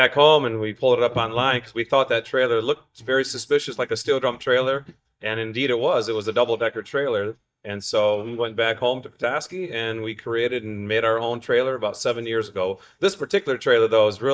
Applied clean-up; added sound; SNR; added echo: neural mask model DeepFilterNet 3.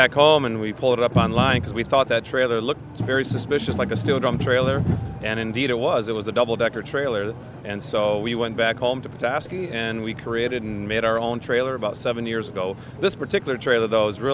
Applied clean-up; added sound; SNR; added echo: none; none; none; none.